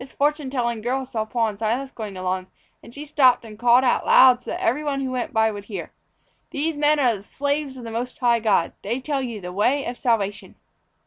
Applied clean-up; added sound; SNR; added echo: none; none; none; none.